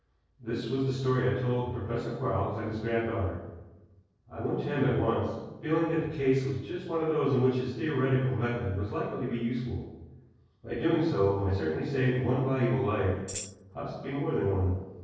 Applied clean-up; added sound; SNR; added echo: neural separator model SepFormer DNS4.